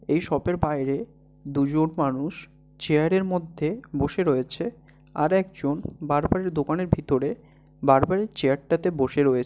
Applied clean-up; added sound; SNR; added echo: none; none; none; none.